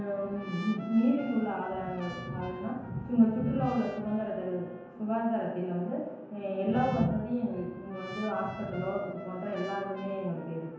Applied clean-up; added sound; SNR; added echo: none; Trumpet; 17 dB; reverberation time 0.9 s.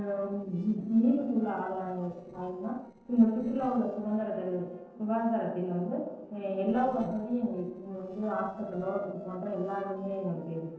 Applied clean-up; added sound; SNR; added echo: neural separator model SepFormer DNS4.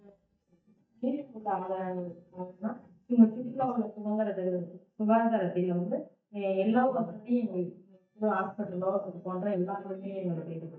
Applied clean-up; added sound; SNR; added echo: neural mask model DeepFilterNet 3.